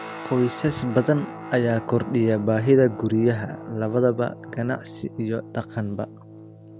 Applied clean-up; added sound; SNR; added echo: none; Guitar; 14 dB; none.